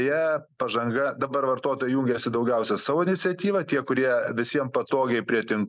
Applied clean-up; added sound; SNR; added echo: none; none; none; none.